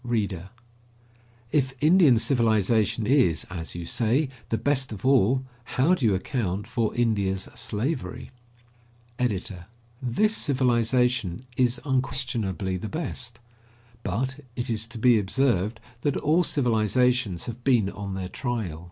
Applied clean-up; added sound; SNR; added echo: none; none; none; none.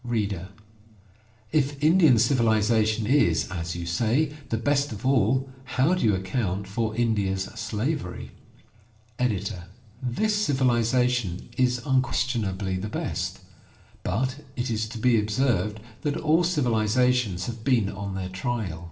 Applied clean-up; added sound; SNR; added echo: none; none; none; reverberation time 0.6 s.